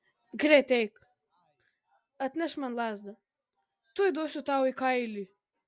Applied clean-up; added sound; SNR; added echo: none; none; none; none.